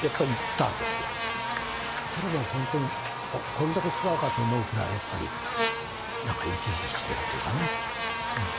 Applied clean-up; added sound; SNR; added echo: none; Buzz; 0 dB; none.